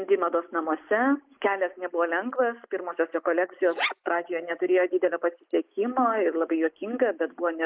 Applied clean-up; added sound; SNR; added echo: neural mask model Resemble Enhance denoiser.